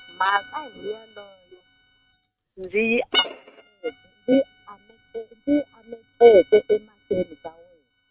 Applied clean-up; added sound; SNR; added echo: neural mask model RNNoise.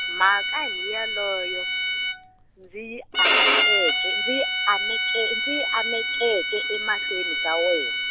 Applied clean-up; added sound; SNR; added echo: none; Bowed string instrument; -4 dB; none.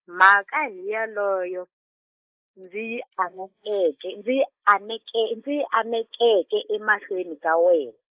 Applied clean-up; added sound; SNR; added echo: neural mask model Resemble Enhance denoiser.